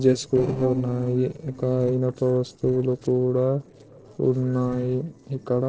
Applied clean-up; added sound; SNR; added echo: neural separator model SepFormer DNS4.